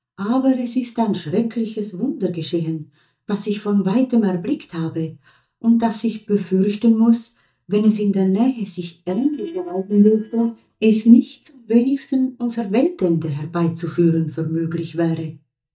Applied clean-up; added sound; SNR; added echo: neural mask model DeepFilterNet 3.